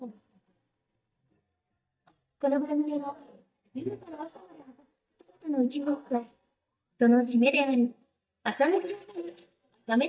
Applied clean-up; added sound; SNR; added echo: neural mask model DeepFilterNet 3.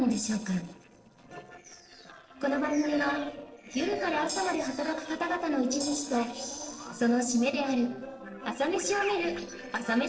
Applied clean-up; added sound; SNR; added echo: neural separator model SepFormer DNS4.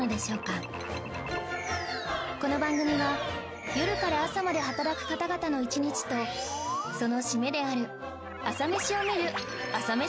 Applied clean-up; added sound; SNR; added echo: none; none; none; none.